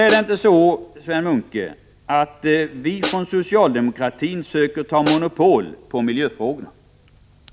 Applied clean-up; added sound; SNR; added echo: none; Snare drum; 12 dB; none.